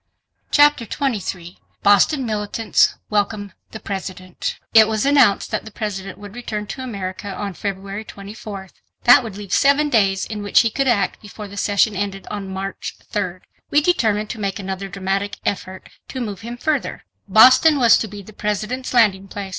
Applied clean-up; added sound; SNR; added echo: none; none; none; none.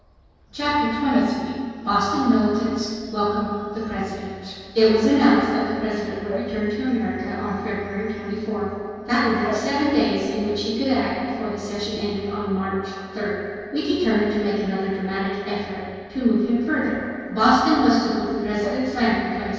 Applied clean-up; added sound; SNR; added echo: none; Bark / Bird vocalization, bird call, bird song; 19 dB; reverberation time 2.2 s.